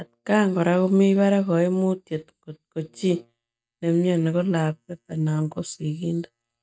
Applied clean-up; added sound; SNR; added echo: neural mask model DeepFilterNet 3.